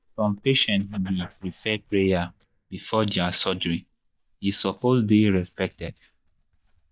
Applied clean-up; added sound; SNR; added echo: neural mask model DeepFilterNet 3.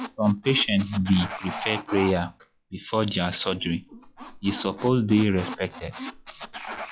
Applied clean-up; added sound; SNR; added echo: classical method log-MMSE.